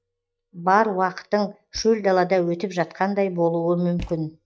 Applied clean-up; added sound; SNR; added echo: neural mask model DeepFilterNet 3.